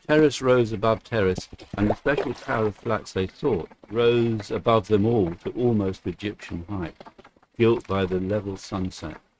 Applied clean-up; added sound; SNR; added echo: neural mask model RNNoise.